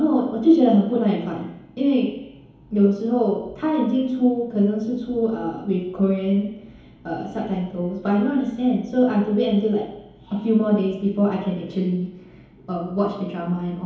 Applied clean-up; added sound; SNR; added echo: none; none; none; reverberation time 2.2 s.